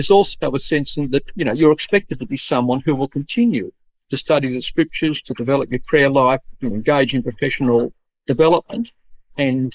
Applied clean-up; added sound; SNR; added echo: neural mask model Resemble Enhance denoiser.